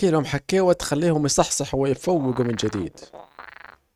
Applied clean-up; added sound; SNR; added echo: neural mask model RNNoise.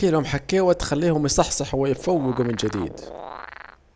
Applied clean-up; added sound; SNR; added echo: none; Animal; 15 dB; none.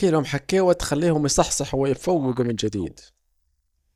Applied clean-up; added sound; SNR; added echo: neural mask model DeepFilterNet 3.